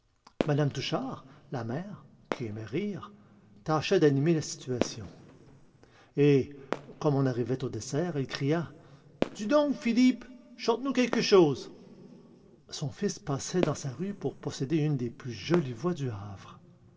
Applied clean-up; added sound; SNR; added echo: none; Fireworks; 13 dB; reverberation time 1.9 s.